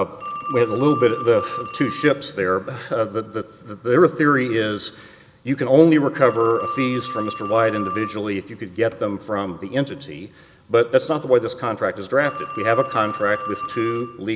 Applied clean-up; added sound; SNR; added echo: none; Telephone; 13 dB; none.